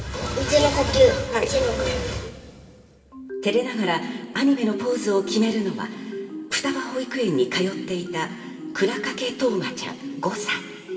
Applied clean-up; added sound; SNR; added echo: none; none; none; reverberation time 2.3 s.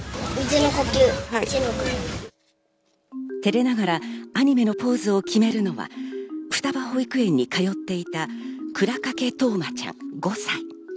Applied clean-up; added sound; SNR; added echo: none; none; none; none.